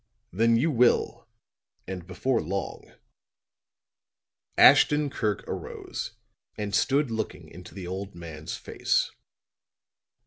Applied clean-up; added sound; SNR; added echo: none; none; none; none.